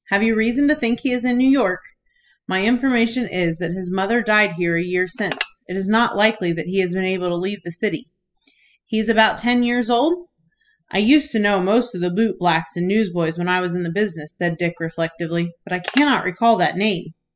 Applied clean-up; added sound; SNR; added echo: classical method spectral subtraction.